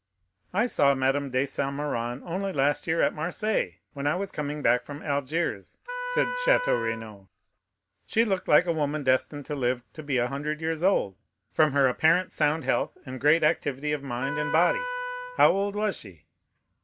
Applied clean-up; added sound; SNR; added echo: none; Wind instrument, woodwind instrument; 8 dB; none.